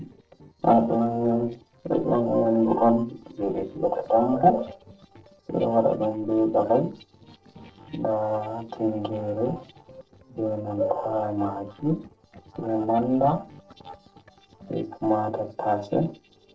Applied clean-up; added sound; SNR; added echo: neural separator model SepFormer DNS4.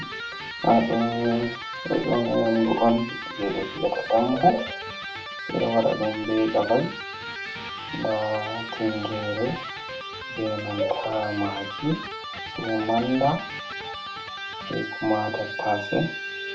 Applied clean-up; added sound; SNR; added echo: none; Electric guitar; 9 dB; reverberation time 0.2 s.